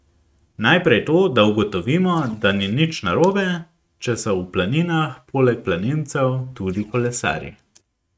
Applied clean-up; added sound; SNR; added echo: neural mask model RNNoise.